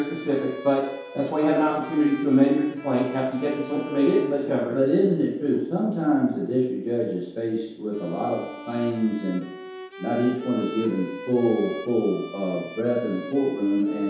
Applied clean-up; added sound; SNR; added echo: none; Bowed string instrument; 15 dB; reverberation time 0.8 s.